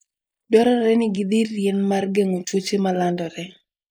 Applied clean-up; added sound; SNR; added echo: neural mask model Resemble Enhance denoiser.